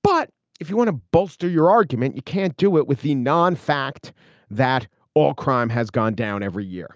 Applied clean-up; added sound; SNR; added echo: none; none; none; none.